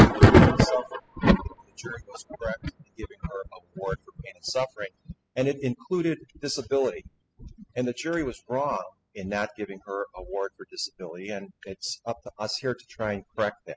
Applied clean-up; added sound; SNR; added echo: classical method spectral subtraction.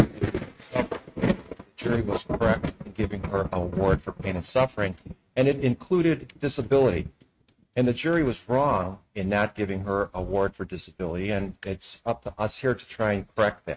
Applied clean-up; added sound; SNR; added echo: neural mask model RNNoise.